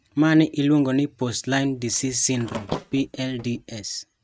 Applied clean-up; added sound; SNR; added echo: neural mask model RNNoise.